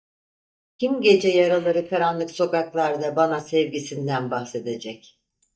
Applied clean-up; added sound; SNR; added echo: neural mask model DeepFilterNet 3.